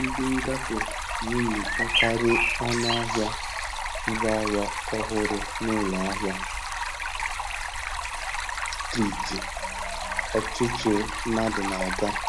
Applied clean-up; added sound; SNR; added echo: none; Bird + Stream; 0 dB; none.